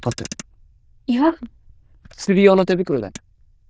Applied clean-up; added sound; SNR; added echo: neural diffusion model UNIVERSE++.